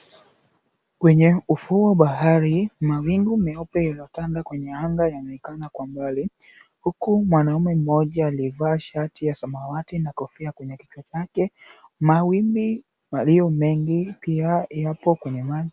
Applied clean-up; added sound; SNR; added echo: none; none; none; none.